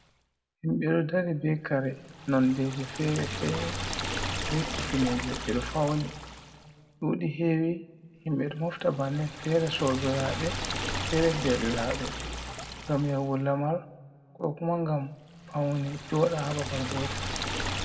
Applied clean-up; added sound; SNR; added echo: none; Liquid; 7 dB; reverberation time 1.5 s.